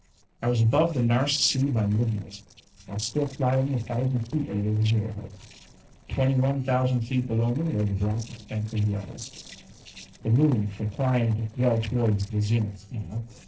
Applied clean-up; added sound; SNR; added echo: neural separator model SepFormer DNS4.